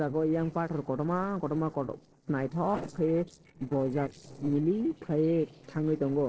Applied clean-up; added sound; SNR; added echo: neural separator model SepFormer DNS4.